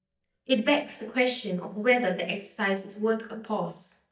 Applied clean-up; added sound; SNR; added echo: neural mask model DeepFilterNet 3.